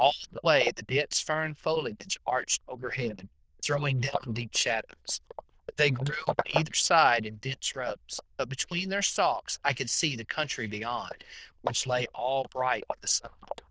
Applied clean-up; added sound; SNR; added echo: neural diffusion model UNIVERSE++.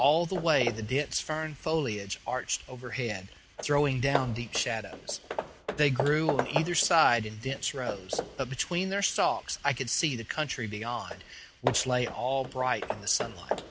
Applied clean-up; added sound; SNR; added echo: none; Hammer / Wood; 9 dB; none.